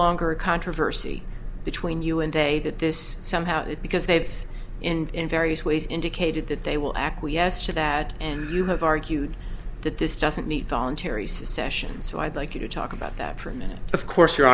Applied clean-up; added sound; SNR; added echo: none; none; none; none.